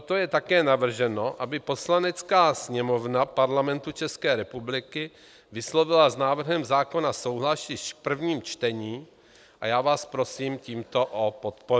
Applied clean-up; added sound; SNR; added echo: none; none; none; none.